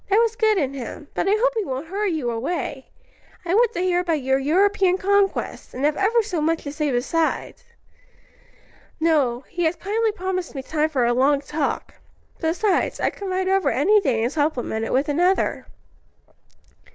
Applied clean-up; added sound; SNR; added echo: none; none; none; none.